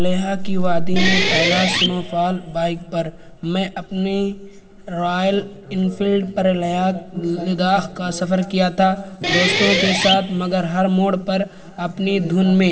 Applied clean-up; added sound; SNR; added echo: none; Guitar; 3 dB; reverberation time 1.6 s.